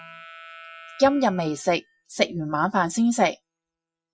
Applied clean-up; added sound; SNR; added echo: classical method Wiener filter.